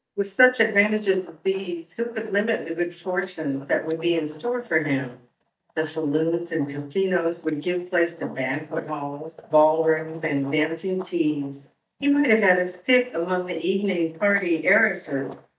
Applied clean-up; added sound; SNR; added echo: neural mask model DeepFilterNet 3.